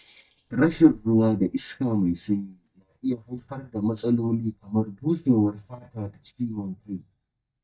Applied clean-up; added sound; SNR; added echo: neural mask model DeepFilterNet 3.